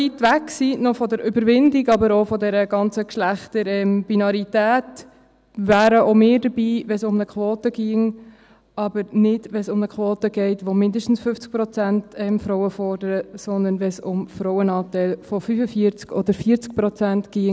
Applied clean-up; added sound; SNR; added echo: none; none; none; none.